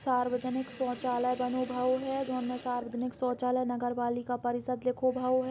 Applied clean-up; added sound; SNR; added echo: none; Sink (filling or washing); 19 dB; none.